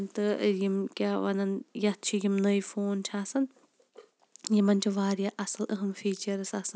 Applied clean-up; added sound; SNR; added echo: none; none; none; none.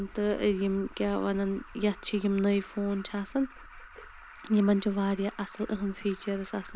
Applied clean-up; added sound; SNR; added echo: none; Alarm; 18 dB; none.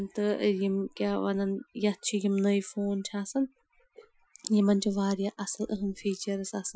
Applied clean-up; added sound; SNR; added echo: classical method Wiener filter.